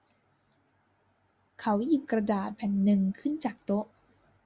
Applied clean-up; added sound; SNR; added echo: none; none; none; none.